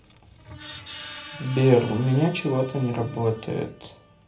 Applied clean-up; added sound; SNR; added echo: none; Screech; 16 dB; reverberation time 0.3 s.